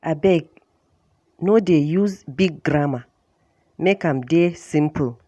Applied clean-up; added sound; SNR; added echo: none; none; none; none.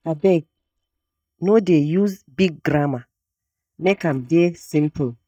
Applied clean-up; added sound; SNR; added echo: neural mask model DeepFilterNet 3.